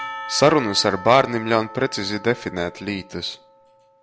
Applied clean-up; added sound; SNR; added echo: none; Percussion; 15 dB; none.